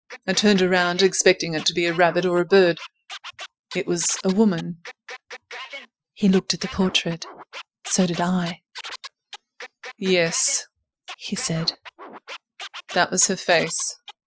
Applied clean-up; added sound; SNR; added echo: classical method Wiener filter.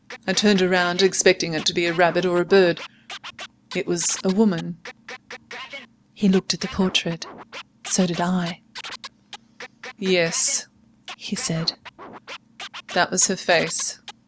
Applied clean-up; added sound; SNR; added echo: none; Scratching (performance technique); 16 dB; none.